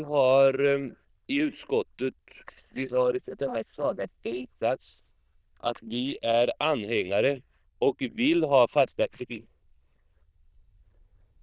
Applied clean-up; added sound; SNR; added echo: neural diffusion model UNIVERSE++.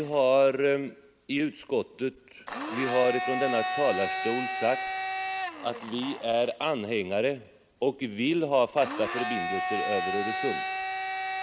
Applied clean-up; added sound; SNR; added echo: none; Domestic sounds, home sounds; 5 dB; none.